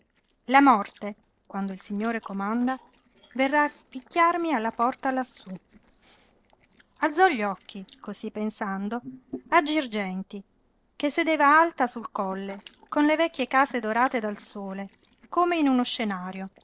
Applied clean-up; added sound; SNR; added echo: neural separator model SepFormer DNS4.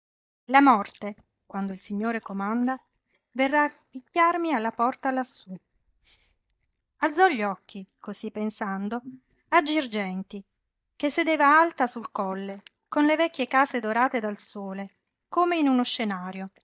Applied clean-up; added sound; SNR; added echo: neural mask model DeepFilterNet 3.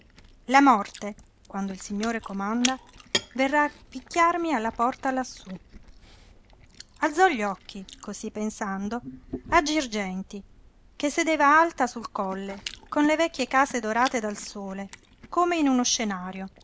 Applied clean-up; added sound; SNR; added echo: none; Chewing, mastication; 16 dB; none.